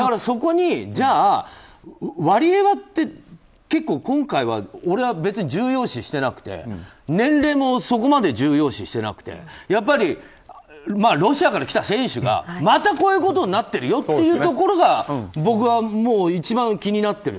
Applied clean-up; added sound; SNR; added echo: none; none; none; none.